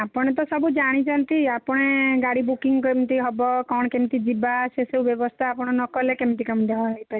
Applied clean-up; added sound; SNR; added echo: none; none; none; none.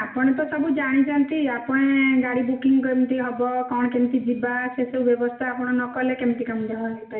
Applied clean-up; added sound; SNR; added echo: none; none; none; reverberation time 0.7 s.